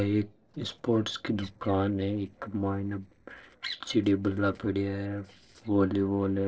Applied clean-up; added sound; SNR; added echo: neural separator model SepFormer DNS4.